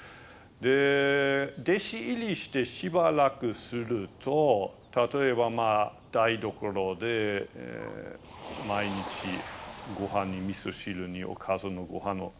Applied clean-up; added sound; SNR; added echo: none; Motor vehicle (road); 18 dB; none.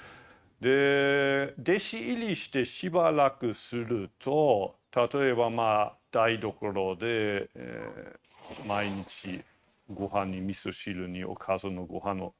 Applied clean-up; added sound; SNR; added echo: neural mask model RNNoise.